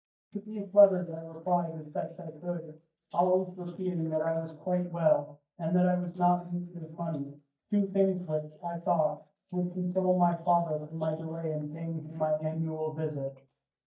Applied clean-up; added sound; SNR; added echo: neural mask model DeepFilterNet 3.